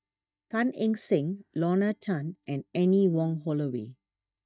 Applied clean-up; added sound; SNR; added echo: neural mask model DeepFilterNet 3.